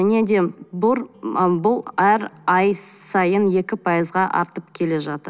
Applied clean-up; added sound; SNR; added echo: none; none; none; none.